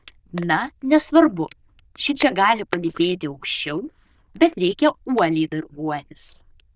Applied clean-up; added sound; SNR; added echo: neural diffusion model UNIVERSE++.